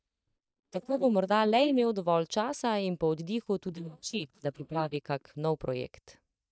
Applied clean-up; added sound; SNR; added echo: neural mask model DeepFilterNet 3.